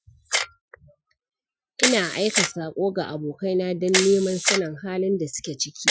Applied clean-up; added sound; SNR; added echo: classical method Wiener filter.